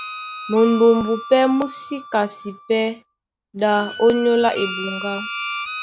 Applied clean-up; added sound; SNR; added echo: none; Harmonica; 10 dB; none.